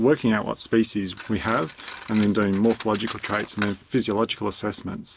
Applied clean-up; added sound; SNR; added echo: none; Cutlery, silverware; 13 dB; none.